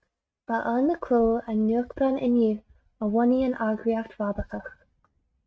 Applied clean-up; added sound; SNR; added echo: neural mask model RNNoise.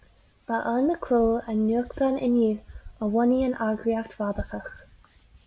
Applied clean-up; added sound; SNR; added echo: none; Hands; 19 dB; none.